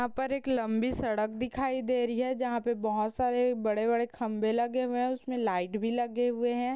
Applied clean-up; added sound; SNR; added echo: none; none; none; none.